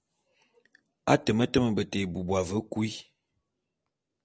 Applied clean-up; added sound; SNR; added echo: none; none; none; none.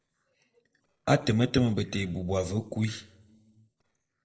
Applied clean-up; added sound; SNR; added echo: neural separator model SepFormer DNS4.